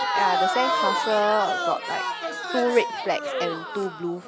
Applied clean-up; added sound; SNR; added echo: none; Crowd; 0 dB; none.